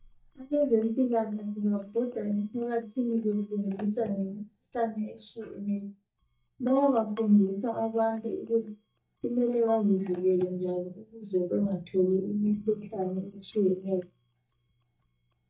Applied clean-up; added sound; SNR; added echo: neural mask model DeepFilterNet 3.